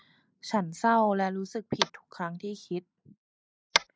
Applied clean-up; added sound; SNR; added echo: neural mask model Resemble Enhance denoiser.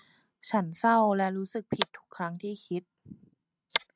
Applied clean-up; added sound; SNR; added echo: neural mask model RNNoise.